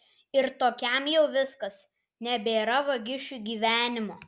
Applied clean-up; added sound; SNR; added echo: none; none; none; none.